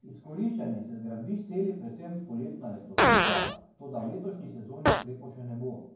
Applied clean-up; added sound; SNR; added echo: none; Fart; -4 dB; reverberation time 0.9 s.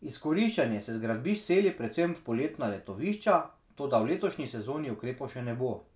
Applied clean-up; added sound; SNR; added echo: none; none; none; none.